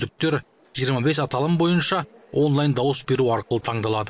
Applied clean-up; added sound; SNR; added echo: none; none; none; none.